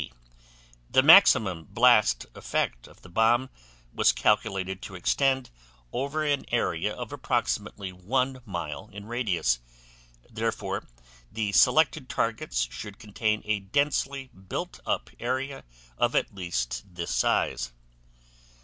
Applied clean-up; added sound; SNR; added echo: none; none; none; none.